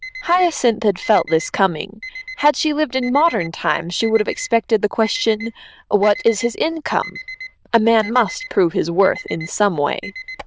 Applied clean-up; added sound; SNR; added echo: neural diffusion model UNIVERSE++.